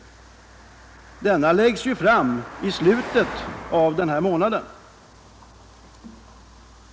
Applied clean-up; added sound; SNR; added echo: none; Car passing by; 16 dB; none.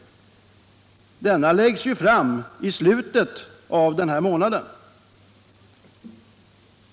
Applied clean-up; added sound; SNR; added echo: none; none; none; none.